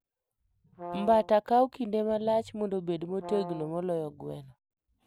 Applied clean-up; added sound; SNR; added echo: none; Brass instrument; 13 dB; none.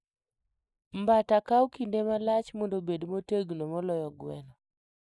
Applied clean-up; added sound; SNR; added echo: neural mask model Resemble Enhance denoiser.